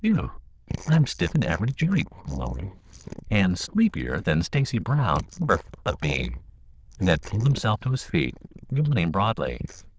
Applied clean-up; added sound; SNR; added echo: neural diffusion model UNIVERSE++.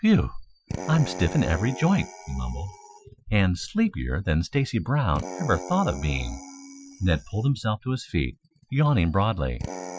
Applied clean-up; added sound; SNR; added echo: classical method Wiener filter.